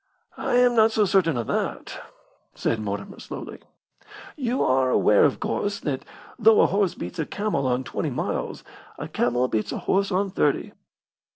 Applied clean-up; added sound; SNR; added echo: none; none; none; none.